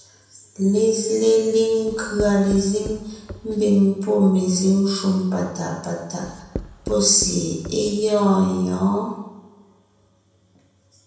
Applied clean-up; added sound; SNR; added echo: none; Writing; 14 dB; reverberation time 0.9 s.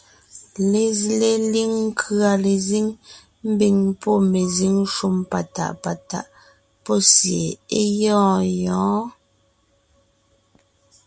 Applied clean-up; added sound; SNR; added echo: none; none; none; none.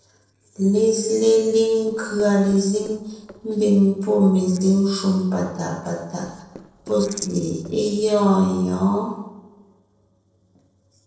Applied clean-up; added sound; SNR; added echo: neural separator model SepFormer DNS4.